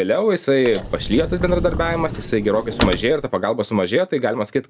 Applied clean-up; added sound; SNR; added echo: none; Sliding door / Slam / Wood; 6 dB; none.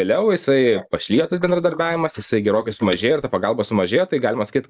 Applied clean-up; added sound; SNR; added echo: neural mask model Resemble Enhance denoiser.